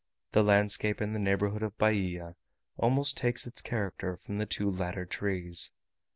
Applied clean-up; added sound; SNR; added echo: none; none; none; none.